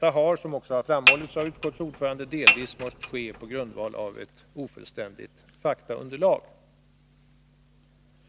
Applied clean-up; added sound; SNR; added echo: none; Dishes, pots, and pans / Chink, clink; -4 dB; none.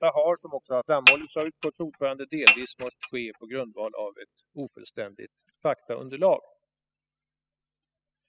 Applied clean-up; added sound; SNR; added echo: classical method spectral subtraction.